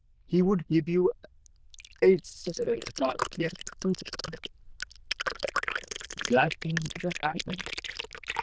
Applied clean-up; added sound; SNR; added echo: neural diffusion model UNIVERSE++.